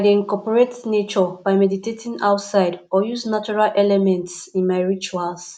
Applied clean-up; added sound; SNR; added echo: none; none; none; none.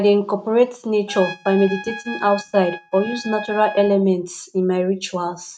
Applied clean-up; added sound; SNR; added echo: neural mask model RNNoise.